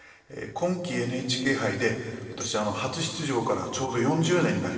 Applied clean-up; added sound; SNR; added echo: neural separator model SepFormer DNS4.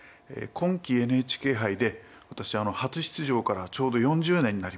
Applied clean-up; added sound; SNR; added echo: none; none; none; none.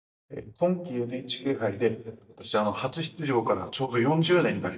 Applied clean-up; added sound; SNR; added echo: neural mask model DeepFilterNet 3.